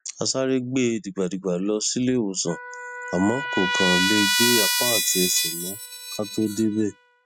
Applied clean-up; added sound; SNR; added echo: classical method spectral subtraction.